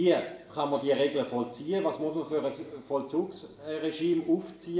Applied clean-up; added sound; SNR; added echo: none; none; none; reverberation time 0.7 s.